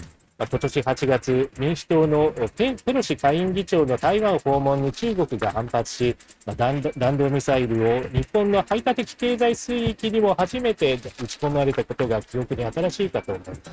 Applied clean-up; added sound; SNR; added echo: neural mask model RNNoise.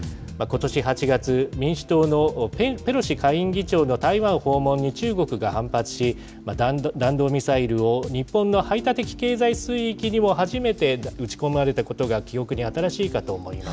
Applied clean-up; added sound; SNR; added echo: none; none; none; none.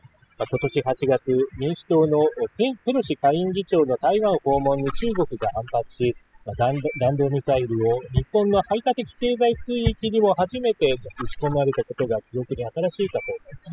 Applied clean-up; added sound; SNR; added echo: classical method spectral subtraction.